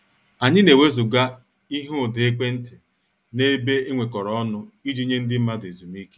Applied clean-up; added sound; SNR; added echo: none; none; none; none.